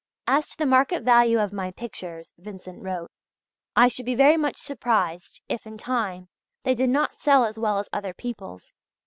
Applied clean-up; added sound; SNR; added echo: none; none; none; none.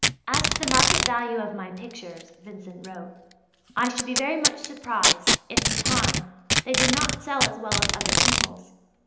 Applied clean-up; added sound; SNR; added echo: none; Packing tape, duct tape; -5 dB; reverberation time 0.9 s.